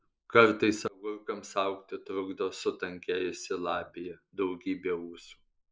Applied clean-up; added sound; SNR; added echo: neural mask model Resemble Enhance denoiser.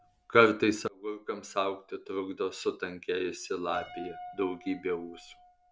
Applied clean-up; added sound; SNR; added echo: none; Piano; 19 dB; none.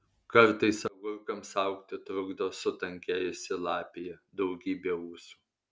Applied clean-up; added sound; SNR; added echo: none; none; none; none.